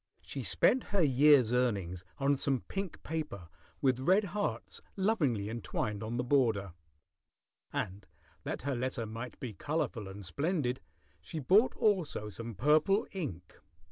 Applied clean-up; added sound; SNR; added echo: none; none; none; none.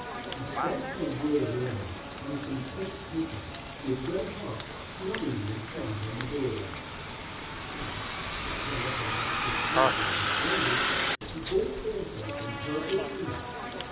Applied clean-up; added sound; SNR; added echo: none; Bus; -1 dB; reverberation time 0.6 s.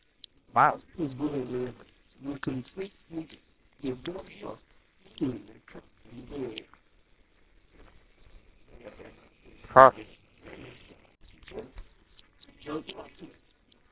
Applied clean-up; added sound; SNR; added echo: neural separator model SepFormer WHAMR!.